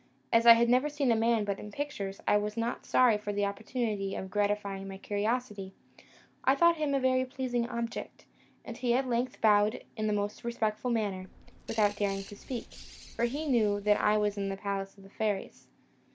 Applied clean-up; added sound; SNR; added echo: none; Bird; 19 dB; none.